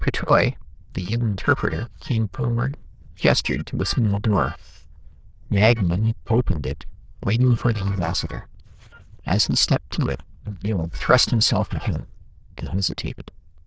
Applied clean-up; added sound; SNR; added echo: neural diffusion model UNIVERSE++.